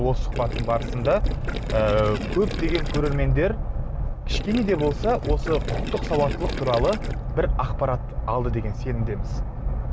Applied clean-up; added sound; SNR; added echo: none; Gurgling; 11 dB; none.